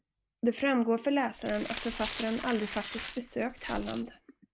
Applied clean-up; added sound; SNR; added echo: none; Glass; 5 dB; none.